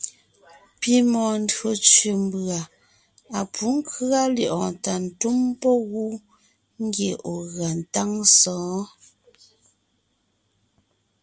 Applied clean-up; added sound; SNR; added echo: none; none; none; none.